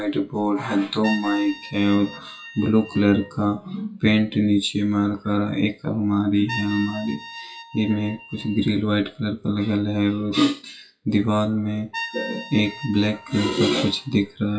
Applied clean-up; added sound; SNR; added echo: classical method WPE with log-MMSE.